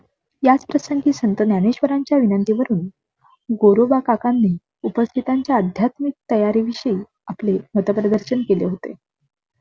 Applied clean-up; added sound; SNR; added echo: none; none; none; none.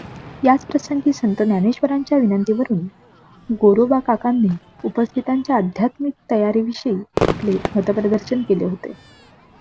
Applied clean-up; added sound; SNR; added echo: none; Crowd / Fireworks; 13 dB; none.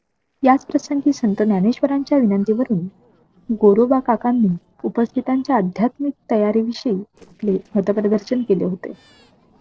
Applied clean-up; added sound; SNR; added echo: neural separator model SepFormer DNS4.